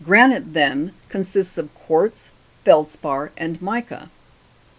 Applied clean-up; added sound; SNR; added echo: none; none; none; none.